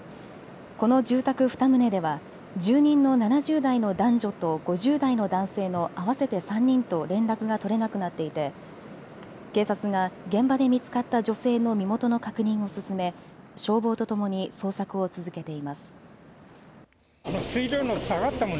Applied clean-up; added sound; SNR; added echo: none; none; none; none.